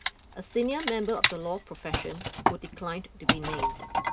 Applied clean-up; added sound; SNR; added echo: none; Wood; -2 dB; none.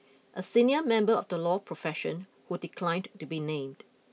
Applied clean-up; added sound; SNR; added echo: none; none; none; none.